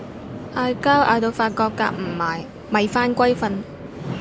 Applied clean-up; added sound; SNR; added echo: none; Subway, metro, underground; 11 dB; none.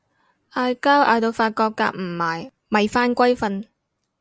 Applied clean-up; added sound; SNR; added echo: none; none; none; none.